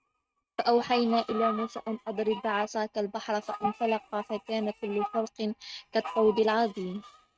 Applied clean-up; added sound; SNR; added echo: neural mask model RNNoise.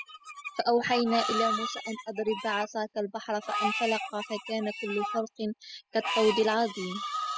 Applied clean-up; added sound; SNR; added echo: classical method spectral subtraction.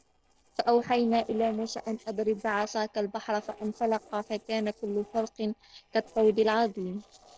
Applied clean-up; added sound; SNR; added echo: neural separator model SepFormer DNS4.